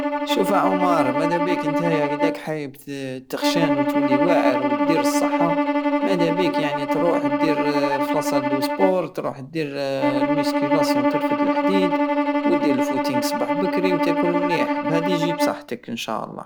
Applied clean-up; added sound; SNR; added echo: none; Bowed string instrument; -3 dB; none.